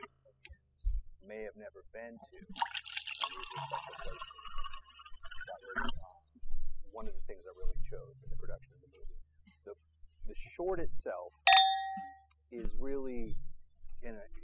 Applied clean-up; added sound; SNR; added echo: classical method spectral subtraction.